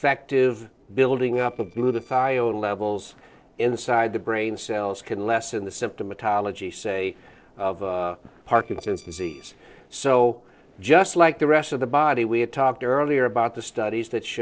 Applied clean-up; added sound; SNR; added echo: neural separator model SepFormer DNS4.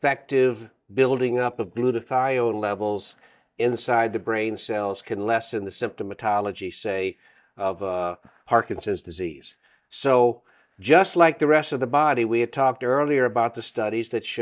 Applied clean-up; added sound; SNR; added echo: neural mask model DeepFilterNet 3.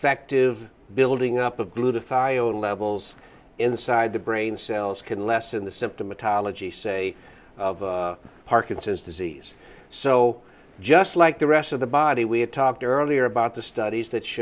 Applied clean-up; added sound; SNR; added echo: none; none; none; none.